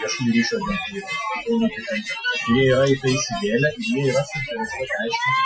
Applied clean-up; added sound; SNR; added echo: classical method Wiener filter.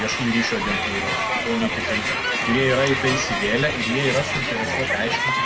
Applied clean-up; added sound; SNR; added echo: none; Crowd; 0 dB; none.